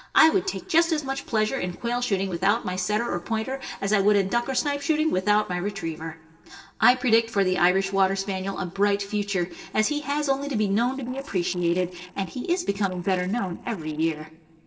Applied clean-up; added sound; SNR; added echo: neural separator model SepFormer DNS4.